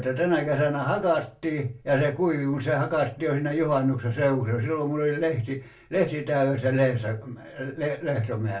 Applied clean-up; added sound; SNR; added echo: none; none; none; reverberation time 0.2 s.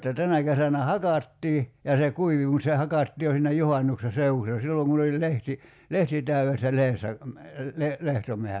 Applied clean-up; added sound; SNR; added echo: none; none; none; none.